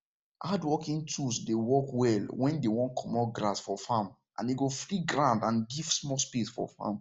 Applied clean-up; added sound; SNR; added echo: none; none; none; none.